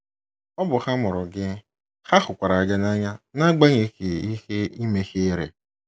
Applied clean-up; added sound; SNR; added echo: none; none; none; none.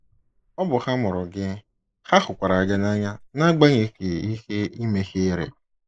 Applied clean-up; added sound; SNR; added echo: neural mask model Resemble Enhance denoiser.